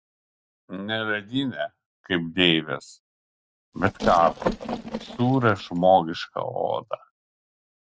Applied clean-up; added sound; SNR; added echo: neural mask model RNNoise.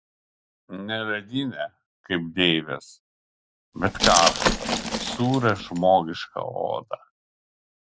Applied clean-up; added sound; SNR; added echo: none; Glass; 1 dB; none.